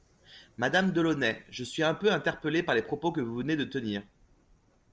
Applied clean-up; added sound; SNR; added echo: none; none; none; none.